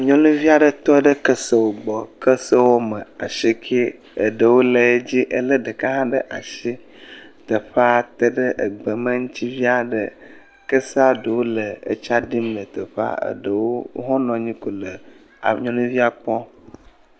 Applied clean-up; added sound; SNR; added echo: none; none; none; none.